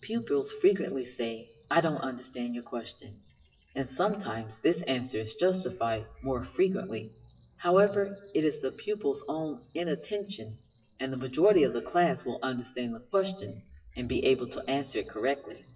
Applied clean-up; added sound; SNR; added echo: classical method WPE with log-MMSE.